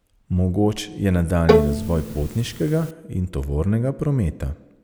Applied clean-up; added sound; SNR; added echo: none; Bowed string instrument; 0 dB; none.